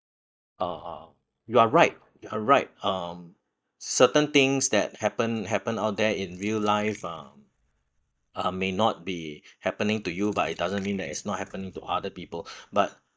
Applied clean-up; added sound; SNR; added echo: neural mask model DeepFilterNet 3.